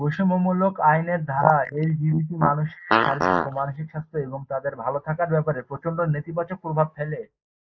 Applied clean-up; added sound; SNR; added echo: neural mask model Resemble Enhance denoiser.